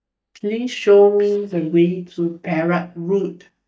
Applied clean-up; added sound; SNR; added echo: neural mask model DeepFilterNet 3.